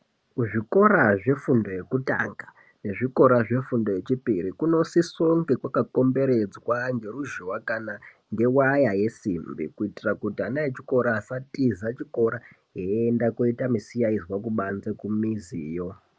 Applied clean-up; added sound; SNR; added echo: none; none; none; none.